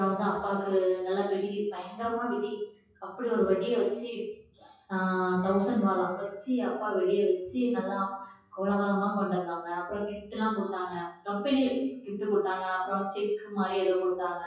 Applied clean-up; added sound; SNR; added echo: classical method WPE with log-MMSE.